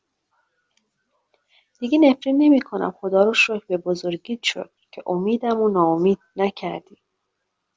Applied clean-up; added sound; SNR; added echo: none; none; none; none.